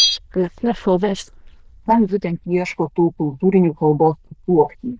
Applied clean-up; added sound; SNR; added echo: neural diffusion model UNIVERSE++.